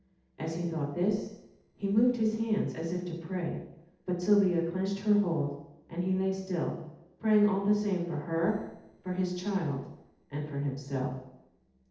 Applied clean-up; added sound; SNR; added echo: neural separator model SepFormer DNS4.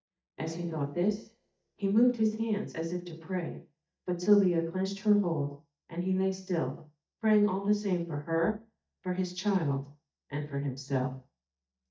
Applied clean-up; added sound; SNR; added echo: neural mask model DeepFilterNet 3.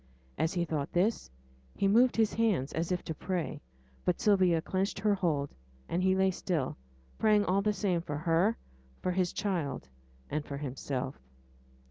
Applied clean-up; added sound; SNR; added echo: none; none; none; none.